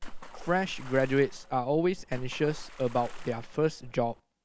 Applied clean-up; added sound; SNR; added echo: none; Water / Splash, splatter; 10 dB; none.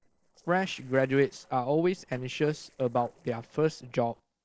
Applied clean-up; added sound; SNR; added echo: neural separator model SepFormer DNS4.